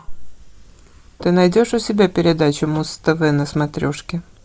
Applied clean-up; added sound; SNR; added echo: neural mask model Resemble Enhance denoiser.